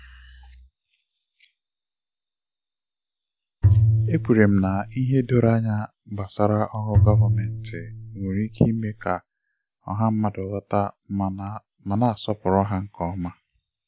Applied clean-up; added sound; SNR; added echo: none; Bowed string instrument; -3 dB; none.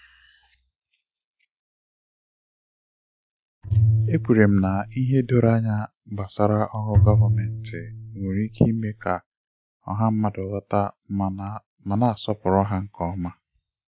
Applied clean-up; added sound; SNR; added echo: neural mask model RNNoise.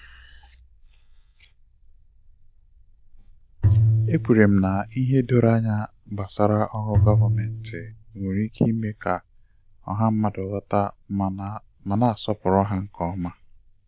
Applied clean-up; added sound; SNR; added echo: neural diffusion model UNIVERSE++.